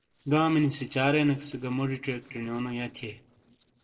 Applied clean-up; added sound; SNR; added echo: neural separator model SepFormer DNS4.